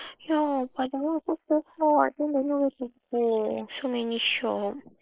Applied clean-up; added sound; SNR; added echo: neural mask model Resemble Enhance denoiser.